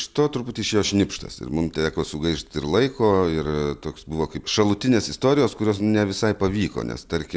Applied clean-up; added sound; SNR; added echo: none; none; none; none.